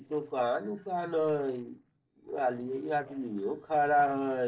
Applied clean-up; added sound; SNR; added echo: neural separator model SepFormer DNS4.